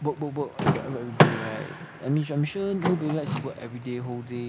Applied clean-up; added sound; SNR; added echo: none; Door / Car; 0 dB; none.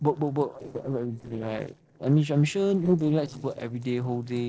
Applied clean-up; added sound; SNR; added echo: neural separator model SepFormer DNS4.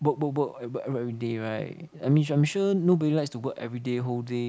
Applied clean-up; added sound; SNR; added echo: none; none; none; none.